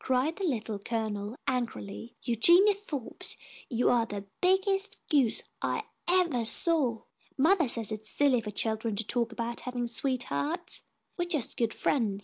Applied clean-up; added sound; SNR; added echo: none; none; none; none.